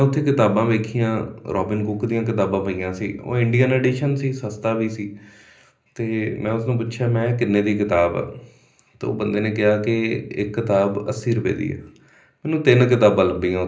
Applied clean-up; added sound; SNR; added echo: none; none; none; reverberation time 0.5 s.